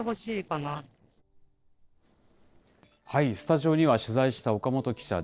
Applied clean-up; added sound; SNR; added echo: neural separator model SepFormer DNS4.